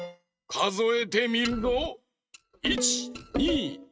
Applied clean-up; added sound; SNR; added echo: neural mask model RNNoise.